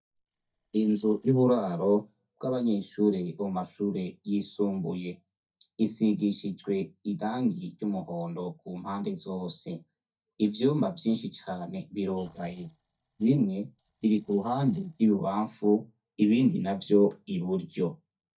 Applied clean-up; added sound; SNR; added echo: neural mask model DeepFilterNet 3.